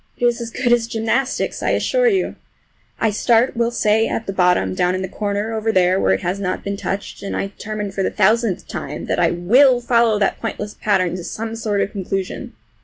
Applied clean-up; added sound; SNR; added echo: none; none; none; none.